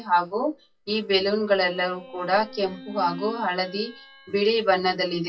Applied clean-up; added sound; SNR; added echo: classical method WPE with log-MMSE.